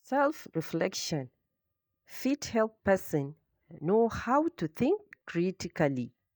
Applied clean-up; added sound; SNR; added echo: neural mask model DeepFilterNet 3.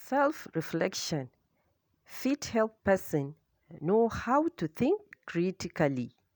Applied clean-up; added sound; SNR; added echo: none; none; none; none.